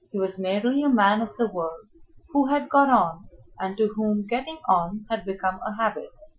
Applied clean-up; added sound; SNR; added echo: classical method Wiener filter.